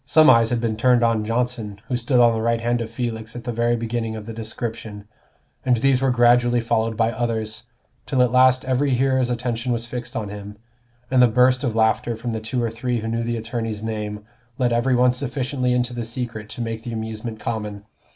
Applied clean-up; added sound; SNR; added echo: none; none; none; none.